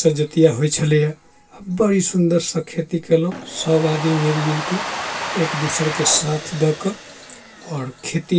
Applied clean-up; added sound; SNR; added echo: none; Domestic sounds, home sounds; 11 dB; reverberation time 0.2 s.